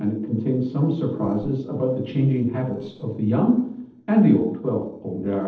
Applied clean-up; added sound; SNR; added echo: neural separator model SepFormer DNS4.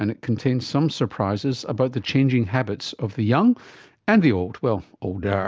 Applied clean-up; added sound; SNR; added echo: none; none; none; none.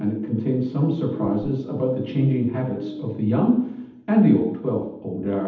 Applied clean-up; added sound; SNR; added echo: none; Bird; 16 dB; reverberation time 0.8 s.